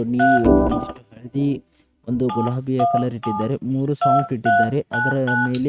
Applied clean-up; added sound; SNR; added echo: neural mask model RNNoise.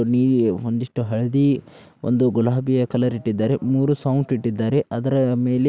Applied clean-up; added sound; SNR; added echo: none; none; none; none.